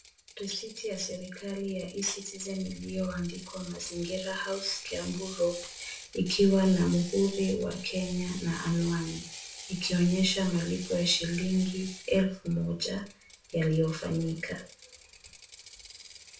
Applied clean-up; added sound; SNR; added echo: none; Ratchet, pawl; 16 dB; reverberation time 0.3 s.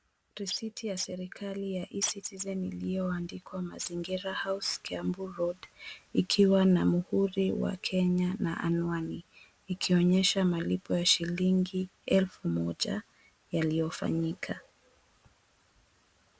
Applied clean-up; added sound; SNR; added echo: none; none; none; none.